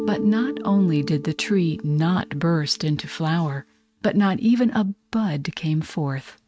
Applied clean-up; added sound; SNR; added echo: neural mask model RNNoise.